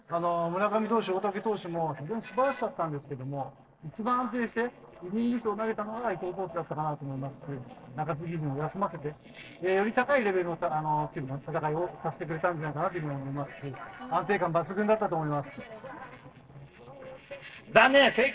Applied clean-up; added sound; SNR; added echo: neural separator model SepFormer DNS4.